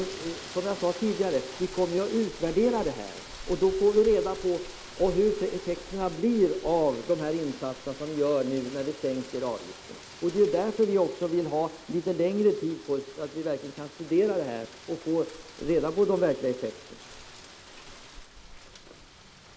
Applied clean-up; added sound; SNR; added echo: none; Rain; 16 dB; none.